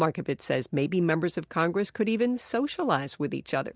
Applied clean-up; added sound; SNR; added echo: none; none; none; none.